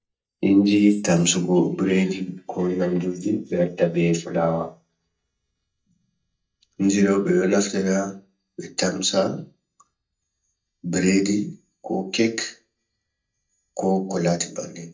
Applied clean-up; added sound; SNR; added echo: neural mask model DeepFilterNet 3.